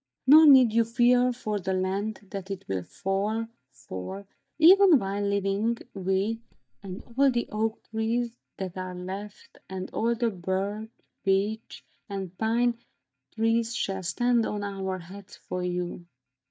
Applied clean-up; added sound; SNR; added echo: neural mask model DeepFilterNet 3.